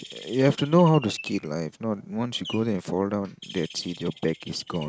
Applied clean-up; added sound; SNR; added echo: neural mask model RNNoise.